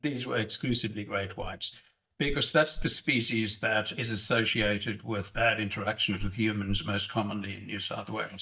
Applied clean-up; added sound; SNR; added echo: neural mask model DeepFilterNet 3.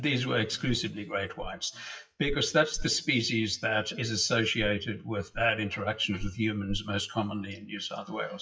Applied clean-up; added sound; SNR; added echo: classical method WPE with log-MMSE.